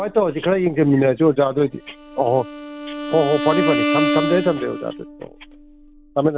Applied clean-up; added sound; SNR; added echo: none; Bowed string instrument; 6 dB; none.